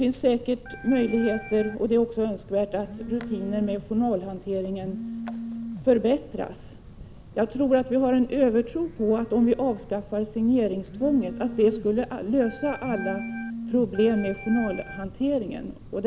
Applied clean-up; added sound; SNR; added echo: none; Telephone + Organ; 13 dB; none.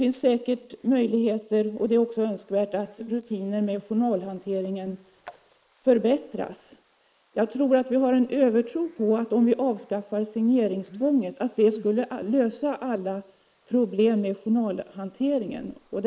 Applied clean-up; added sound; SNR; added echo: neural mask model Resemble Enhance denoiser.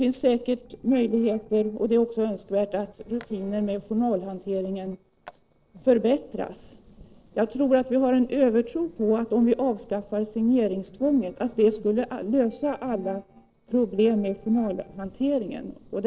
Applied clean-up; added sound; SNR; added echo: neural separator model SepFormer DNS4.